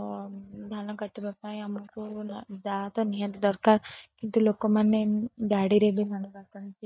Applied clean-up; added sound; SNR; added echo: neural mask model DeepFilterNet 3.